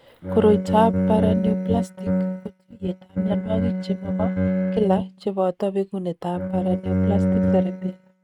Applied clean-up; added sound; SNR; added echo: neural mask model RNNoise.